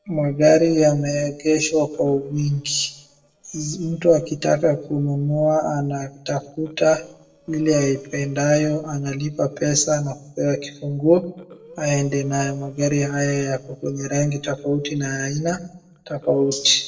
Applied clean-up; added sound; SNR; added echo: neural separator model SepFormer DNS4.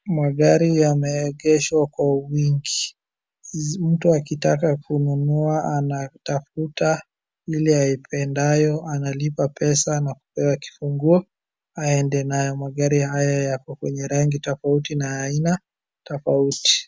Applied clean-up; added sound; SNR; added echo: none; none; none; none.